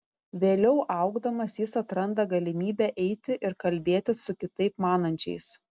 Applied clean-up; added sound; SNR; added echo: none; none; none; none.